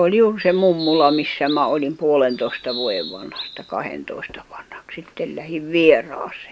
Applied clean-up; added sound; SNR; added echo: none; Bird vocalization, bird call, bird song; 13 dB; none.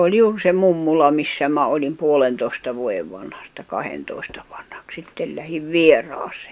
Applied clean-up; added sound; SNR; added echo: none; none; none; none.